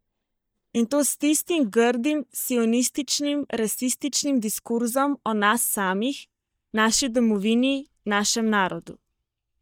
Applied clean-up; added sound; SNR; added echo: neural mask model DeepFilterNet 3.